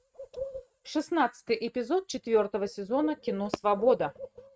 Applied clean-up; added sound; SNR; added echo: neural mask model RNNoise.